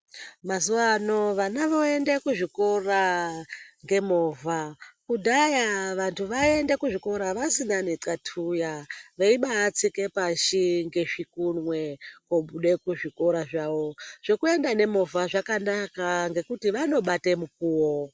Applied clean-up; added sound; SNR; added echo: none; none; none; none.